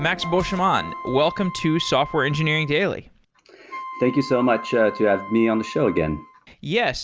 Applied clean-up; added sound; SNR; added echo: none; Wind instrument, woodwind instrument; 14 dB; none.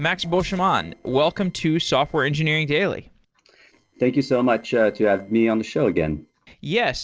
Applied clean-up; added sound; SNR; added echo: neural separator model SepFormer DNS4.